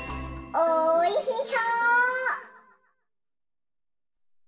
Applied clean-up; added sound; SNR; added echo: none; Bicycle bell; 15 dB; reverberation time 0.7 s.